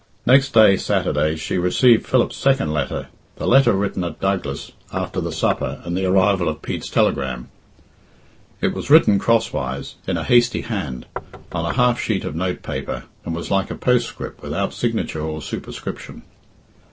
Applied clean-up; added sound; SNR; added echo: neural separator model SepFormer DNS4.